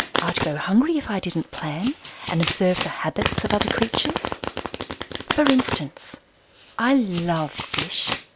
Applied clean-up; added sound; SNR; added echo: none; Domestic sounds, home sounds; 5 dB; none.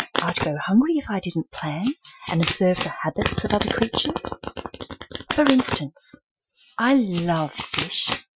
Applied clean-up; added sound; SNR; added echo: classical method Wiener filter.